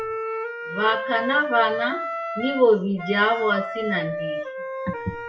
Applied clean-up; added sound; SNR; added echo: classical method WPE with log-MMSE.